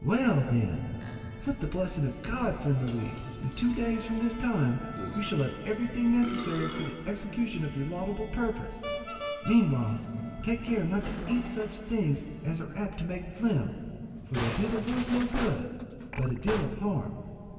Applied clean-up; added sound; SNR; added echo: none; Musical instrument; 12 dB; reverberation time 2.6 s.